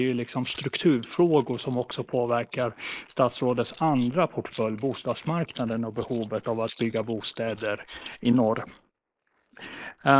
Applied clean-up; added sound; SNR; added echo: neural mask model Resemble Enhance denoiser.